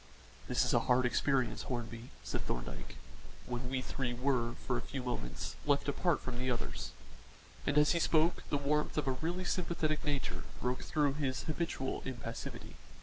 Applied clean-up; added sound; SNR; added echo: none; none; none; none.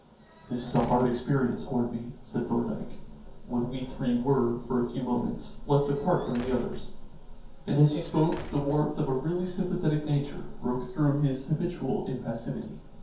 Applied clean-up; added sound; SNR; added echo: none; Squeak / Slam / Wood; 16 dB; reverberation time 0.6 s.